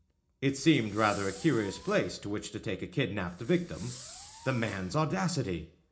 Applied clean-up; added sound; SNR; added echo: none; Fireworks; 18 dB; reverberation time 0.4 s.